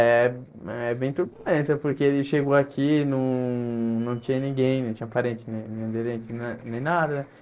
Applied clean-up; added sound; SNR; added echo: neural separator model SepFormer DNS4.